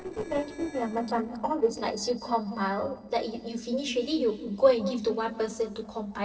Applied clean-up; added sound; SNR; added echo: neural separator model SepFormer DNS4.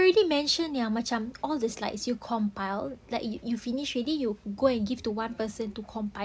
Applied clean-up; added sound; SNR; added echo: none; none; none; none.